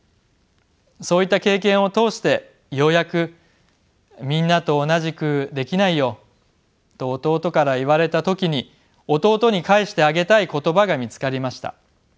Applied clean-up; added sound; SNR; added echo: none; none; none; none.